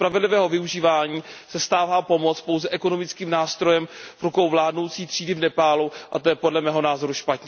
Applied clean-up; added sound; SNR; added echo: none; none; none; none.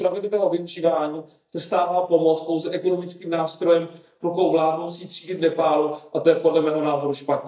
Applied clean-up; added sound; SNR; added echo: neural mask model DeepFilterNet 3.